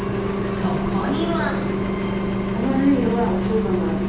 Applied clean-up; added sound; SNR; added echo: none; Engine; -2 dB; reverberation time 0.9 s.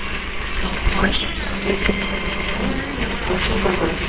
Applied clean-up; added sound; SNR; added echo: neural separator model SepFormer WHAMR!.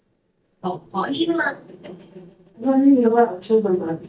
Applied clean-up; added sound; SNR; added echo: neural mask model DeepFilterNet 3.